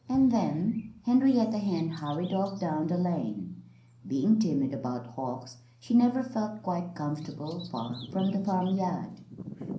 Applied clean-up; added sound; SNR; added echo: none; Bird vocalization, bird call, bird song; 19 dB; reverberation time 0.6 s.